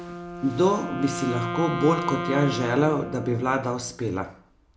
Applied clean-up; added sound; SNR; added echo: none; Wind instrument, woodwind instrument; 8 dB; none.